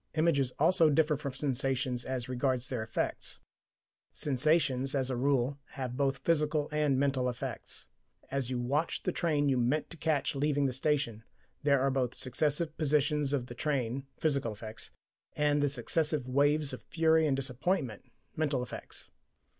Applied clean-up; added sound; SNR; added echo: none; none; none; none.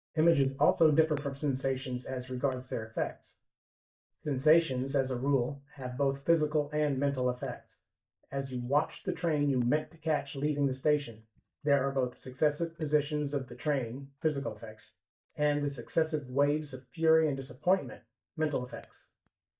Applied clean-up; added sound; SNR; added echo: neural mask model DeepFilterNet 3.